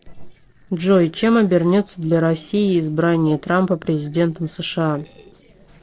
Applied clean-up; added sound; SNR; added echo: neural separator model SepFormer DNS4.